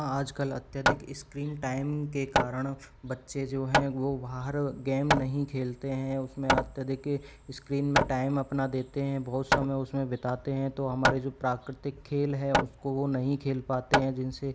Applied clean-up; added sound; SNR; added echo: none; Hammer; 3 dB; none.